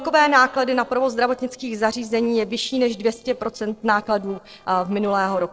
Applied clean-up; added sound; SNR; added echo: neural separator model SepFormer DNS4.